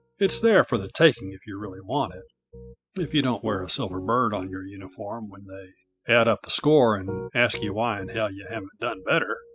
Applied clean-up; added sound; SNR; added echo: classical method spectral subtraction.